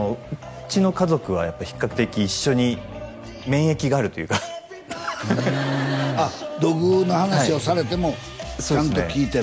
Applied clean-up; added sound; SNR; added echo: none; none; none; none.